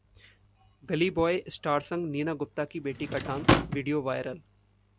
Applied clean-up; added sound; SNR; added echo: none; Drawer open or close / Wood; -2 dB; none.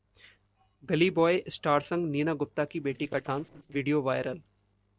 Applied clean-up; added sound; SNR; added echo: neural separator model SepFormer DNS4.